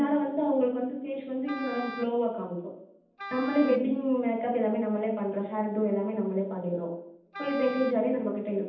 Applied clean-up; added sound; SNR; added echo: none; Wind instrument, woodwind instrument; 13 dB; reverberation time 0.8 s.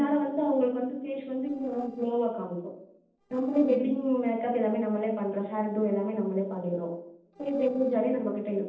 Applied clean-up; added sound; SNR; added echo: neural separator model SepFormer DNS4.